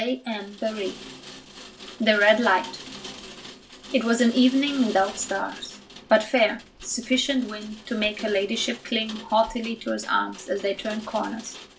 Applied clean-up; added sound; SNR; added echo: none; Rain; 17 dB; reverberation time 0.2 s.